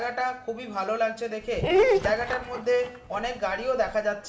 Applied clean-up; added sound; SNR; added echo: none; Dog; 1 dB; reverberation time 1.9 s.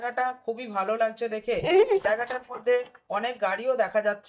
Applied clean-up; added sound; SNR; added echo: neural mask model DeepFilterNet 3.